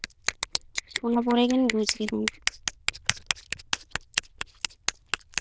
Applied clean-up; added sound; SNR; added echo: neural diffusion model UNIVERSE++.